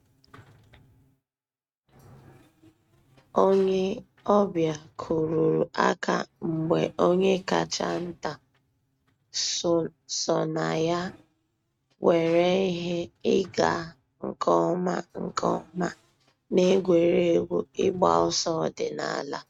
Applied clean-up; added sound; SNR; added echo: neural mask model RNNoise.